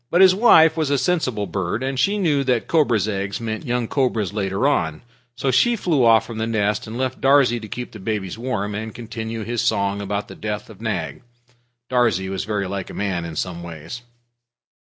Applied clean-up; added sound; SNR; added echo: none; none; none; none.